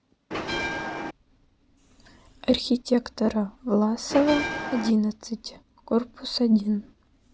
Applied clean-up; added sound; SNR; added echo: none; Bell; 4 dB; none.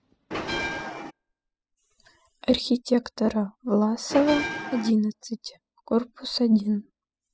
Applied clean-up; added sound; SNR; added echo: classical method spectral subtraction.